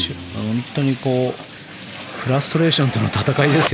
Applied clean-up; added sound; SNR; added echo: none; none; none; none.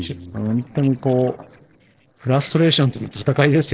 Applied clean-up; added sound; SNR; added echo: neural separator model SepFormer DNS4.